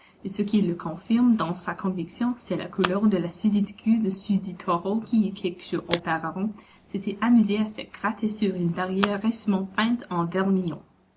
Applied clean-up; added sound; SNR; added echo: none; Telephone; 17 dB; none.